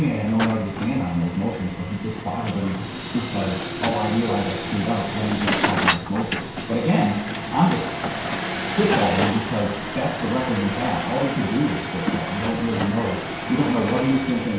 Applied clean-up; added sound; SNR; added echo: none; Truck; 4 dB; reverberation time 0.6 s.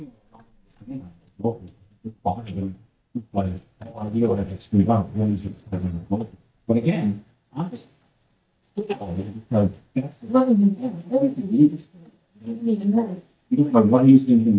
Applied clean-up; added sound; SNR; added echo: neural mask model DeepFilterNet 3.